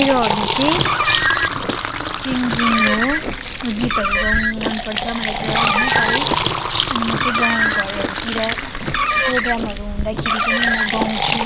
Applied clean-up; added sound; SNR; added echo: none; Fill (with liquid) + Car; -5 dB; none.